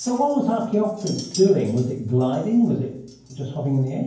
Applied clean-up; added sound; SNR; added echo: none; Chink, clink; 20 dB; reverberation time 0.9 s.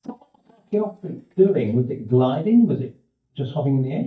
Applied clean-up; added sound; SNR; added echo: neural mask model DeepFilterNet 3.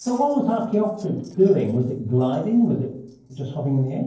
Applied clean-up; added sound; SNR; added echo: neural separator model SepFormer DNS4.